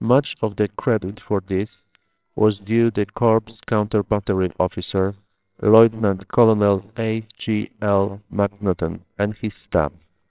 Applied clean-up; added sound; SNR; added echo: neural separator model SepFormer WHAMR!.